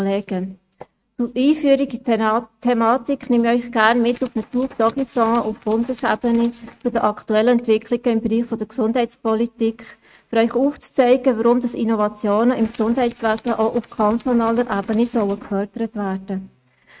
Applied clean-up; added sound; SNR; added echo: neural mask model RNNoise.